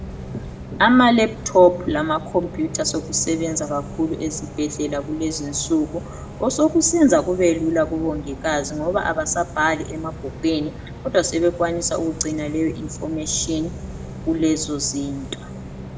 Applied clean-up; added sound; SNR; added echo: none; Bus; 12 dB; reverberation time 1.2 s.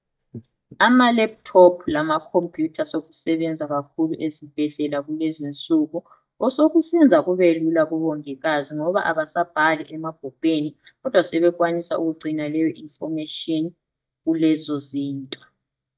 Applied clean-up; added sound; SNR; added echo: neural mask model DeepFilterNet 3.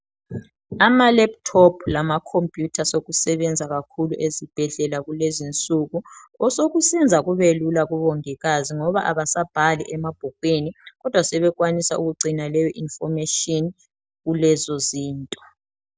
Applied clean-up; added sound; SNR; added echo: none; none; none; none.